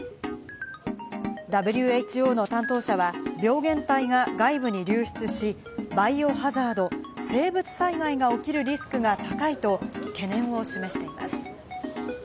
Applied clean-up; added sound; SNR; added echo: none; none; none; none.